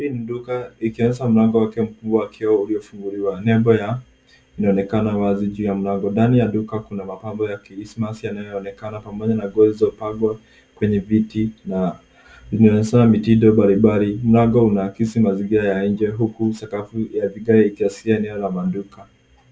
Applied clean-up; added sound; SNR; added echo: none; none; none; none.